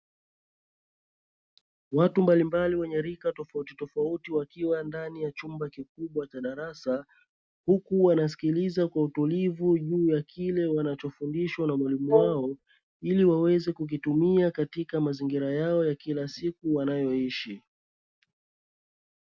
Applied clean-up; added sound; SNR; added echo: none; Wind instrument, woodwind instrument; -2 dB; none.